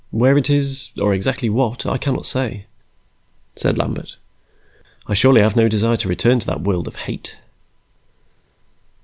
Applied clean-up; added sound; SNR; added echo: none; none; none; none.